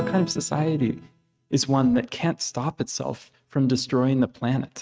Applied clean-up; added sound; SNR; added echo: neural mask model RNNoise.